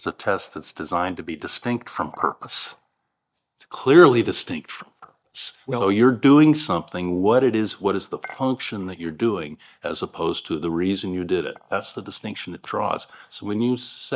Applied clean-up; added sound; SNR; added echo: neural mask model DeepFilterNet 3.